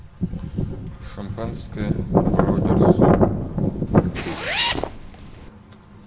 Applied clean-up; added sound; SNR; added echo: none; Zipper (clothing); 4 dB; reverberation time 1.1 s.